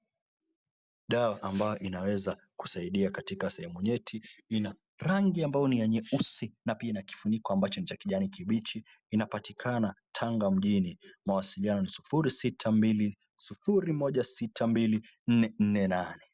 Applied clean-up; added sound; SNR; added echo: none; none; none; none.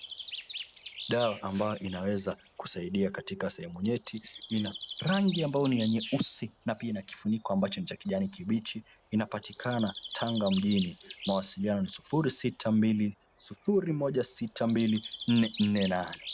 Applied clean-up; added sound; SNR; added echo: none; Bird; 13 dB; none.